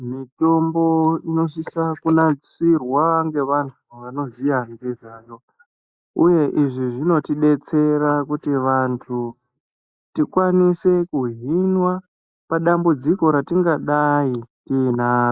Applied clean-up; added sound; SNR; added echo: neural mask model Resemble Enhance denoiser.